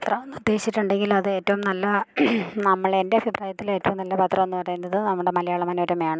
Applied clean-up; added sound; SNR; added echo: none; none; none; none.